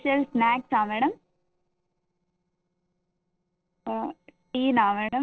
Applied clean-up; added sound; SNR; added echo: neural separator model SepFormer DNS4.